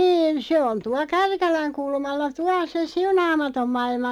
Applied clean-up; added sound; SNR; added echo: none; none; none; none.